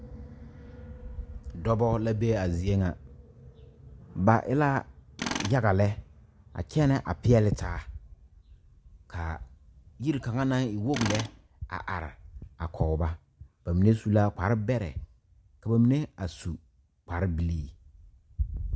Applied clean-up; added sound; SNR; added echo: none; Tools; 12 dB; none.